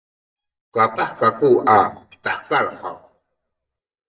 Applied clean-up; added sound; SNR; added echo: neural mask model DeepFilterNet 3.